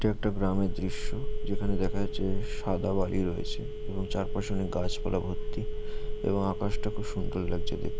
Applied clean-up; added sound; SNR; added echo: none; Telephone; -3 dB; none.